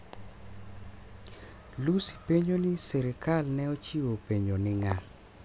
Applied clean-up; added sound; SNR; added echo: none; none; none; none.